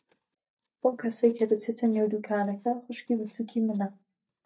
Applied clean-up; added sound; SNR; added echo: neural mask model DeepFilterNet 3.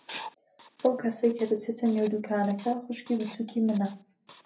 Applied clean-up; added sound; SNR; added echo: none; Writing; 20 dB; reverberation time 0.3 s.